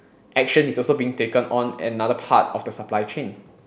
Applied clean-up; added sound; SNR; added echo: none; none; none; none.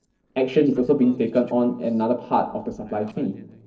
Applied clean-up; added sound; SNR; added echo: neural separator model SepFormer DNS4.